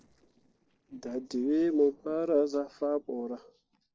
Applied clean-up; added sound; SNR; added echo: neural separator model SepFormer DNS4.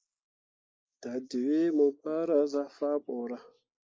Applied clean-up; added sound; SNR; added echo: neural mask model Resemble Enhance denoiser.